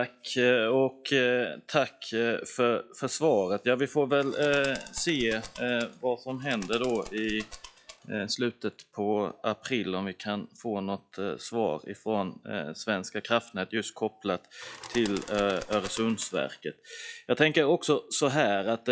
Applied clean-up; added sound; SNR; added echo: classical method log-MMSE.